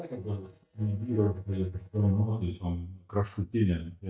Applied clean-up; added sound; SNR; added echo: neural mask model DeepFilterNet 3.